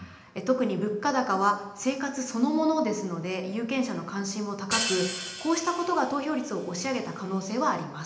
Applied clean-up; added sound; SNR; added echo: none; Hi-hat; 8 dB; reverberation time 0.9 s.